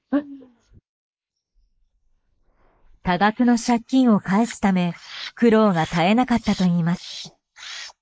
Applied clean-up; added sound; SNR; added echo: neural mask model Resemble Enhance denoiser.